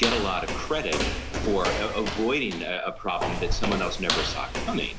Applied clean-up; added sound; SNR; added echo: none; Walk, footsteps; 1 dB; none.